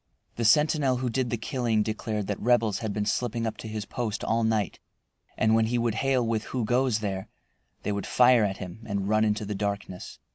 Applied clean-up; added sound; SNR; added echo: none; none; none; none.